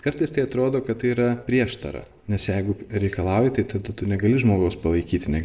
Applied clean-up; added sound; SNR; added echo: neural separator model SepFormer DNS4.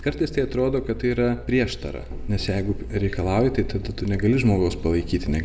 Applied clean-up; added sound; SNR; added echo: none; Musical instrument; 14 dB; reverberation time 0.8 s.